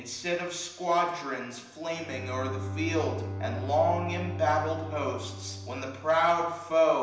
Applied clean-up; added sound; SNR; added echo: none; Bowed string instrument; 9 dB; reverberation time 0.9 s.